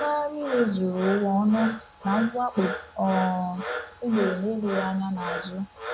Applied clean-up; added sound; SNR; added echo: none; Frog; 9 dB; none.